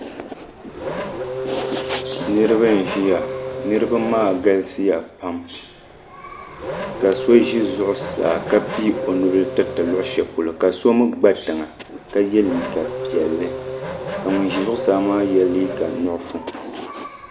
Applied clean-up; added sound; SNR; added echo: none; Race car, auto racing / Accelerating, revving, vroom; 9 dB; none.